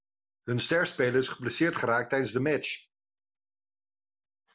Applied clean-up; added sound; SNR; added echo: none; none; none; none.